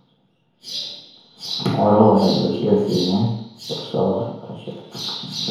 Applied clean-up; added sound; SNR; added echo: none; none; none; reverberation time 0.9 s.